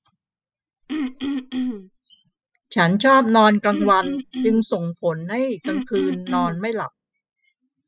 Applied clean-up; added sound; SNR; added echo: classical method spectral subtraction.